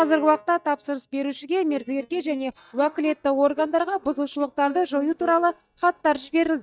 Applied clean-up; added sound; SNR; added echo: neural mask model DeepFilterNet 3.